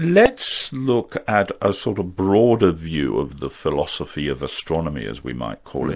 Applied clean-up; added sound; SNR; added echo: none; none; none; none.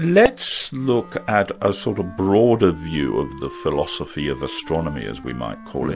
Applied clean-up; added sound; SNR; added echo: none; Wind instrument, woodwind instrument; 18 dB; none.